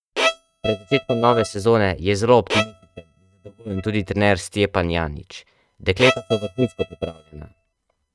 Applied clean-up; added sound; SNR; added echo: neural mask model RNNoise.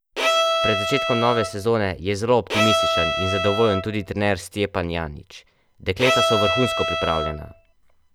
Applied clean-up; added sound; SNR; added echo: none; Bowed string instrument; -1 dB; none.